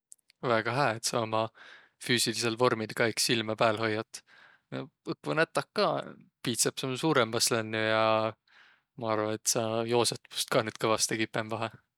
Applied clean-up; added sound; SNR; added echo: none; none; none; none.